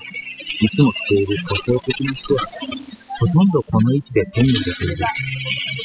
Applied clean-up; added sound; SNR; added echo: classical method spectral subtraction.